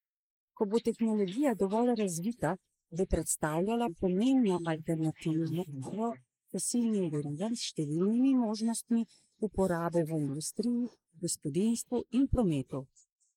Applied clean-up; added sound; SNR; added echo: neural mask model Resemble Enhance denoiser.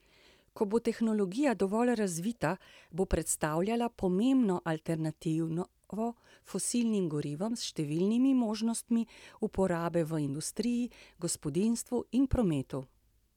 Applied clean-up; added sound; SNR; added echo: none; none; none; none.